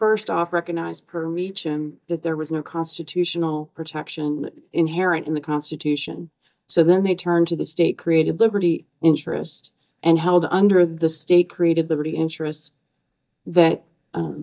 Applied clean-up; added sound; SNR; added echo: neural mask model DeepFilterNet 3.